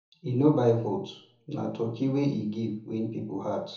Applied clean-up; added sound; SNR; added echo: none; none; none; reverberation time 0.6 s.